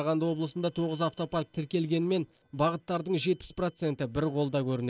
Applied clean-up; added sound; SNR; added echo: neural separator model SepFormer DNS4.